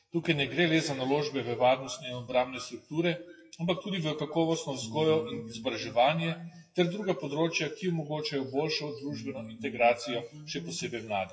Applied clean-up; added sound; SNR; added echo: classical method WPE with log-MMSE.